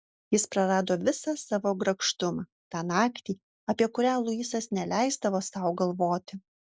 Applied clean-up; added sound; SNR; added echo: none; none; none; none.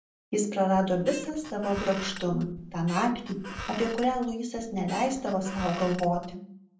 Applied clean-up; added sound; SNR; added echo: none; Squeak; 13 dB; reverberation time 0.6 s.